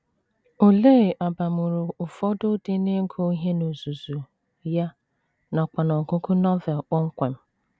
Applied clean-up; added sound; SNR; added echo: none; none; none; none.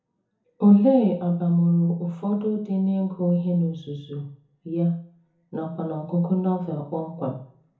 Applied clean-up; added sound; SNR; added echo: none; none; none; reverberation time 0.5 s.